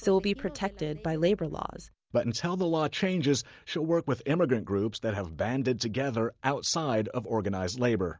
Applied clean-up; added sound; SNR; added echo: none; none; none; none.